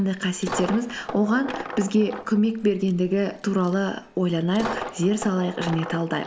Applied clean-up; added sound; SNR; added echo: none; Coin (dropping); 12 dB; none.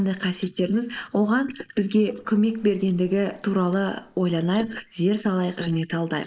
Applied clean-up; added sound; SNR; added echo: neural mask model Resemble Enhance denoiser.